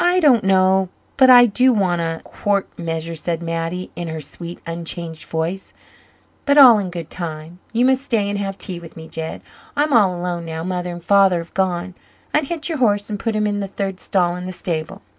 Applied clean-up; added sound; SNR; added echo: none; none; none; none.